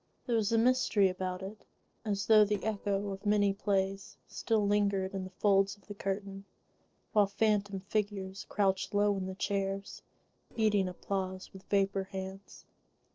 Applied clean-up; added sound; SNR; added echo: neural separator model SepFormer DNS4.